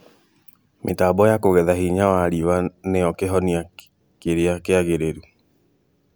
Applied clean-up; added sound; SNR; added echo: none; none; none; none.